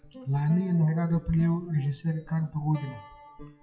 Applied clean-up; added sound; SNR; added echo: classical method WPE with log-MMSE.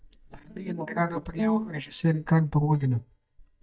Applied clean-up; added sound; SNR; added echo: neural mask model DeepFilterNet 3.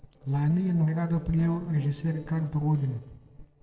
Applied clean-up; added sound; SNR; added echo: neural separator model SepFormer DNS4.